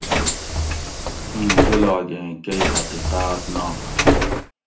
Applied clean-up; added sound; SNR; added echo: none; Bus; -5 dB; reverberation time 0.3 s.